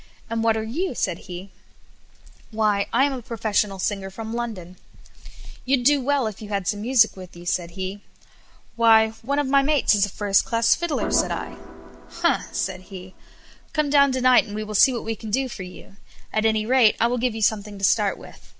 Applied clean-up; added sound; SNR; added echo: none; Organ; 10 dB; none.